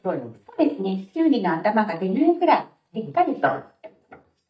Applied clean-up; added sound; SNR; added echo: neural mask model DeepFilterNet 3.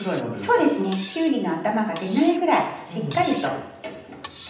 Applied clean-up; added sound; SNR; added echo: none; Cutlery, silverware; 12 dB; reverberation time 0.9 s.